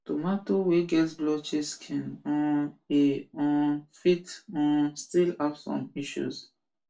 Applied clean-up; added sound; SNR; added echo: none; none; none; reverberation time 0.2 s.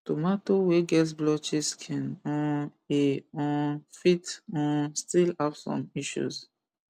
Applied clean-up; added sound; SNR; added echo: none; none; none; none.